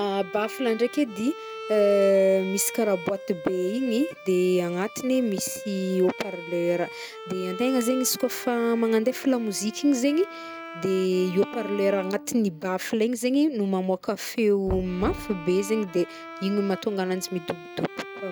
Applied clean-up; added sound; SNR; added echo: none; Bowed string instrument + Knock; 13 dB; none.